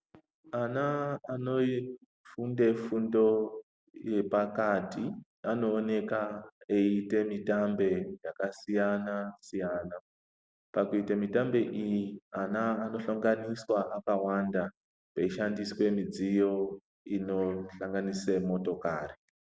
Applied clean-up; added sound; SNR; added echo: none; none; none; none.